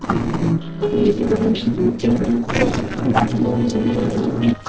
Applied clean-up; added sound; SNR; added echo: neural separator model SepFormer DNS4.